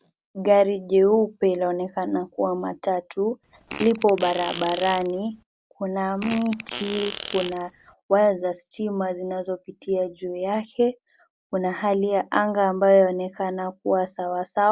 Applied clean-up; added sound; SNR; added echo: none; Fart; 12 dB; none.